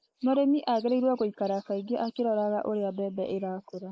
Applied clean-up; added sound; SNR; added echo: neural mask model Resemble Enhance denoiser.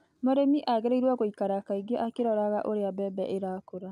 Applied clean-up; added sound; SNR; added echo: none; none; none; none.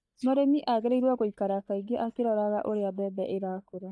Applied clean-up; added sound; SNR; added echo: neural mask model DeepFilterNet 3.